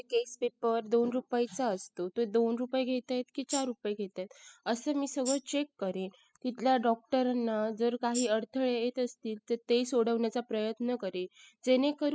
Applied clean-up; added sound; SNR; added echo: classical method spectral subtraction.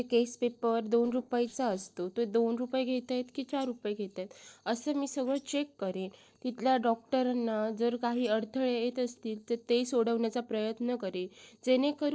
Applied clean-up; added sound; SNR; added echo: neural separator model SepFormer DNS4.